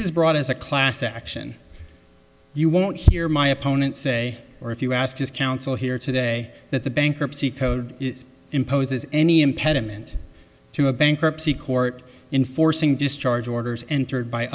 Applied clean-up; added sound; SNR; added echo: none; none; none; none.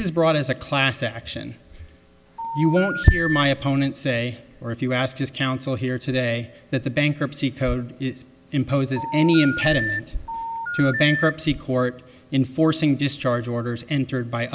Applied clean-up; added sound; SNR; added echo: none; Telephone; 5 dB; none.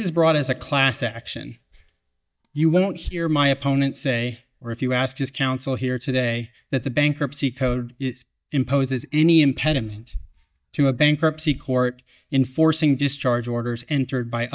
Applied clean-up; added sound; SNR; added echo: neural mask model DeepFilterNet 3.